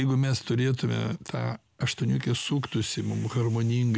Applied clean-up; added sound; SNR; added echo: none; none; none; none.